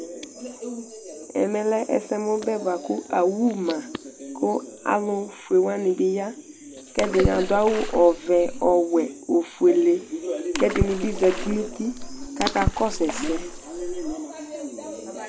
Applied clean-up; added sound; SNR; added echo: none; Water / Splash, splatter; 6 dB; none.